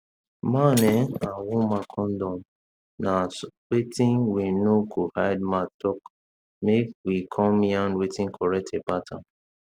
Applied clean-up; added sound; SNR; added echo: none; Shatter; 17 dB; none.